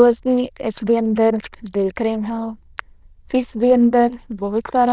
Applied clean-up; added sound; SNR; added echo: neural diffusion model UNIVERSE++.